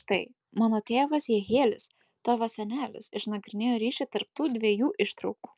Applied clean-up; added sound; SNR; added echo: none; none; none; none.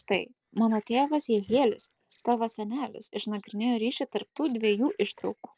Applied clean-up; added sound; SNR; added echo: neural separator model SepFormer DNS4.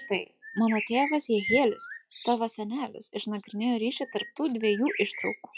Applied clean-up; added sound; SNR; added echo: classical method log-MMSE.